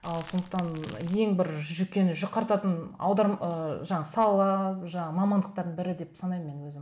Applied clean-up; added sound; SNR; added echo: none; Crumpling, crinkling / Crackle; 17 dB; none.